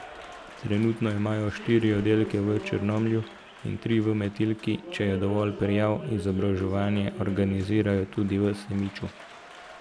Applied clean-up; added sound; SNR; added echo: none; Applause; 14 dB; none.